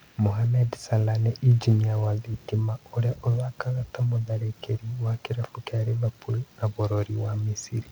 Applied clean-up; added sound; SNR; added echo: none; none; none; none.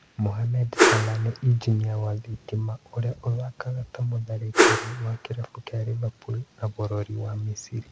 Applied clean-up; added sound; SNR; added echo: none; Whoosh, swoosh, swish; -5 dB; none.